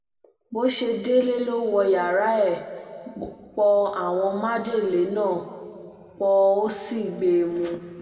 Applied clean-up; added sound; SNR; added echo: none; none; none; reverberation time 2.2 s.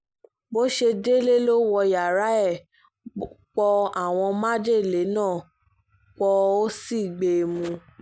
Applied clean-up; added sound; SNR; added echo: none; none; none; none.